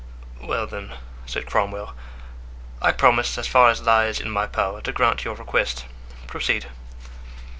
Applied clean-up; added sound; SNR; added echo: none; none; none; none.